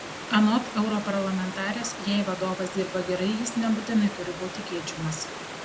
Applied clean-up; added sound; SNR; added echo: none; Stream / Liquid; 10 dB; none.